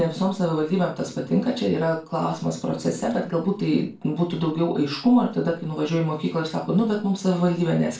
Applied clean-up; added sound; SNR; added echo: none; none; none; reverberation time 0.3 s.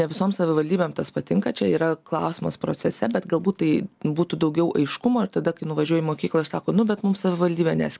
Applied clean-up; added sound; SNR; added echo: none; none; none; none.